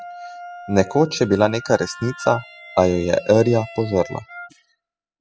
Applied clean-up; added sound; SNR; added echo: classical method spectral subtraction.